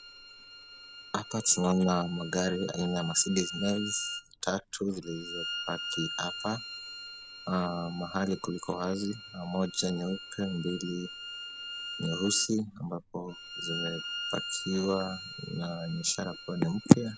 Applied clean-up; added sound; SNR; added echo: none; Bowed string instrument; 10 dB; none.